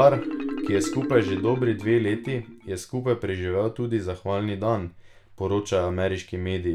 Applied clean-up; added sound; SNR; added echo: none; Marimba, xylophone; 10 dB; none.